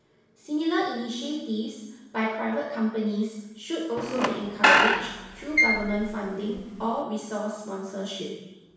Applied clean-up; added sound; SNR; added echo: none; Squeak / Screech; -5 dB; reverberation time 0.9 s.